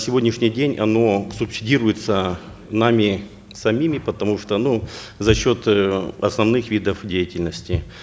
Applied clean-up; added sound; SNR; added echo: none; none; none; none.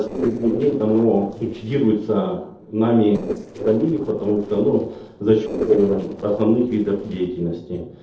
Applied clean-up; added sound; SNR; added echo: neural separator model SepFormer DNS4.